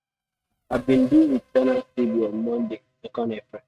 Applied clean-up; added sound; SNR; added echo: neural mask model RNNoise.